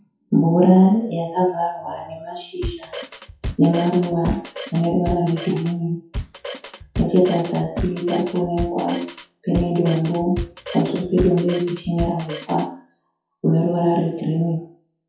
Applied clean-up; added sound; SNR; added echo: classical method WPE with log-MMSE.